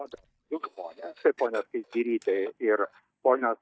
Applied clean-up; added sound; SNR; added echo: neural mask model DeepFilterNet 3.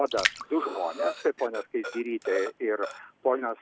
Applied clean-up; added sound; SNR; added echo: none; Splash, splatter + Breathing; 6 dB; none.